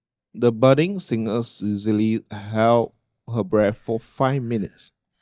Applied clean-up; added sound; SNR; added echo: neural mask model DeepFilterNet 3.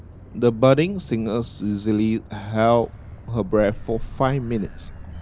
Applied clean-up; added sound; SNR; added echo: none; Motor vehicle (road); 15 dB; none.